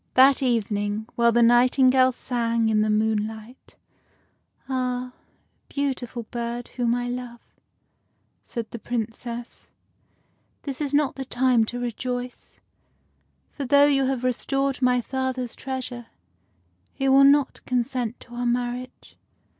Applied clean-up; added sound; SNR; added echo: none; none; none; none.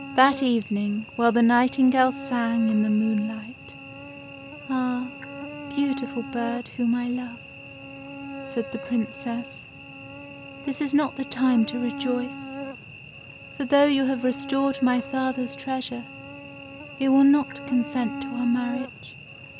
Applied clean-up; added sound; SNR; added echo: none; Cricket / Buzz; 13 dB; none.